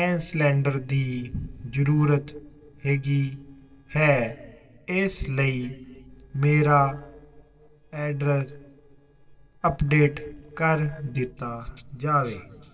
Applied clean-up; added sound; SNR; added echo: neural separator model SepFormer DNS4.